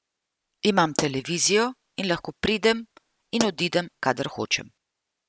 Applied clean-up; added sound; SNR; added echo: none; Explosion; 12 dB; none.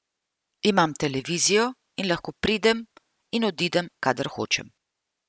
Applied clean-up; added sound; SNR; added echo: none; none; none; none.